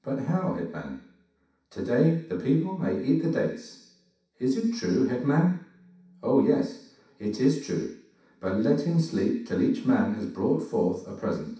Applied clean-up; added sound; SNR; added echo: none; none; none; reverberation time 0.7 s.